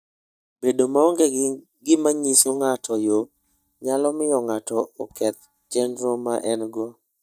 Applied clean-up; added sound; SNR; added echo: neural mask model DeepFilterNet 3.